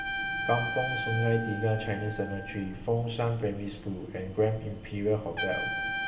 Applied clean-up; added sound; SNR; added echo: none; Trumpet; 6 dB; reverberation time 1.7 s.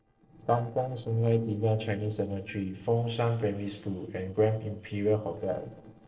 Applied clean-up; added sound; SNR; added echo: neural separator model SepFormer DNS4.